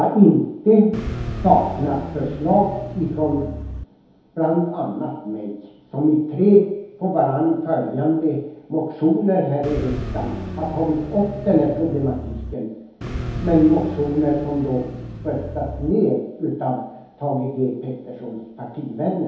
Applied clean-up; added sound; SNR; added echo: none; Car; 9 dB; reverberation time 2.2 s.